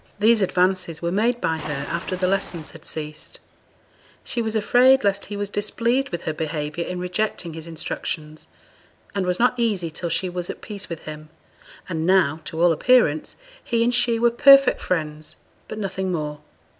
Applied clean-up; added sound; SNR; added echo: none; Waves, surf; 14 dB; none.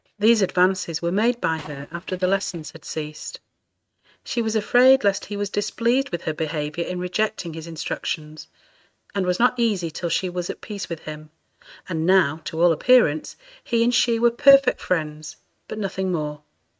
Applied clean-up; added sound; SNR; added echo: neural mask model RNNoise.